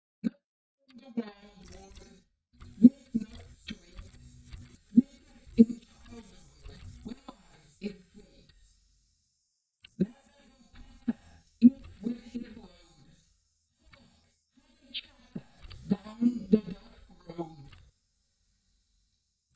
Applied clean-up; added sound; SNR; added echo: neural mask model DeepFilterNet 3.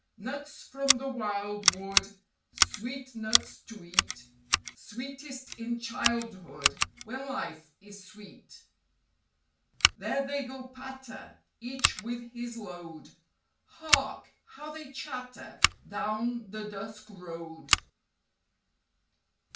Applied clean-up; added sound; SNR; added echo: none; Scissors; -3 dB; reverberation time 0.3 s.